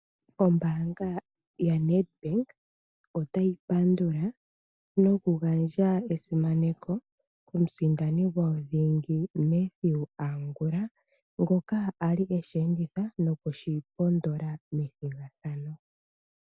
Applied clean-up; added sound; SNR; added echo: none; none; none; none.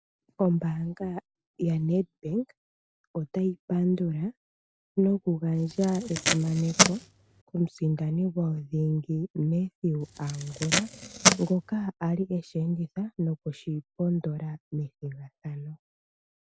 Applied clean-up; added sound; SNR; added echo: none; Packing tape, duct tape; -1 dB; none.